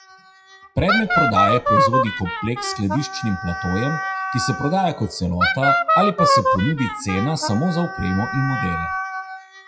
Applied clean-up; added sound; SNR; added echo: classical method WPE with log-MMSE.